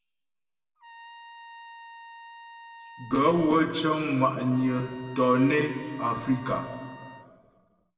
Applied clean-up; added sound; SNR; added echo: none; Trumpet; 19 dB; reverberation time 2.0 s.